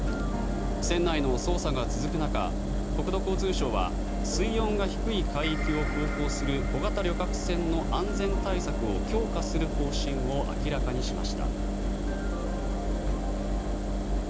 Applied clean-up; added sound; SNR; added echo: none; Engine; -3 dB; none.